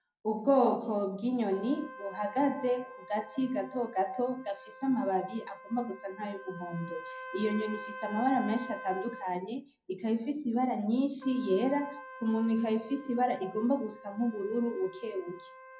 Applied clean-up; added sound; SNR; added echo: none; Trumpet; 16 dB; reverberation time 0.2 s.